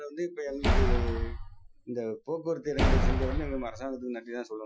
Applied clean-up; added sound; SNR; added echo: classical method Wiener filter.